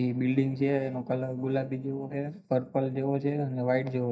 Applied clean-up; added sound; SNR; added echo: neural mask model DeepFilterNet 3.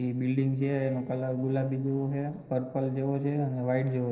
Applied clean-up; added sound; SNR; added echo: neural separator model SepFormer DNS4.